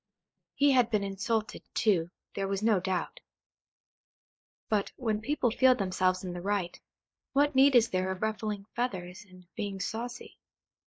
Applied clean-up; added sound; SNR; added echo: neural mask model DeepFilterNet 3.